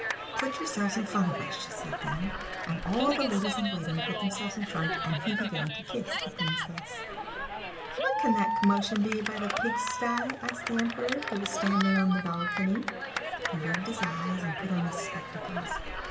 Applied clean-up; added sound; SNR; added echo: none; Cheering; 2 dB; reverberation time 1.4 s.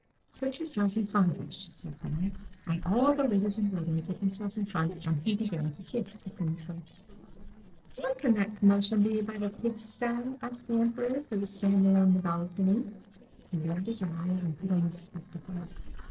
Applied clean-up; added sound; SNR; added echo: neural separator model SepFormer DNS4.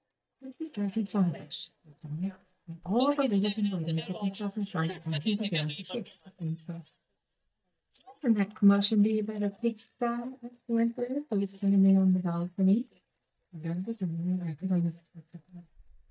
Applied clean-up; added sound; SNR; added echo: neural mask model DeepFilterNet 3.